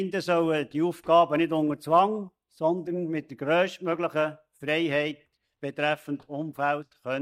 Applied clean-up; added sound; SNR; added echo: neural mask model DeepFilterNet 3.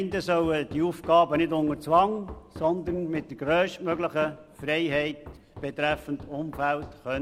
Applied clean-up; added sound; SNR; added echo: none; Run; 18 dB; none.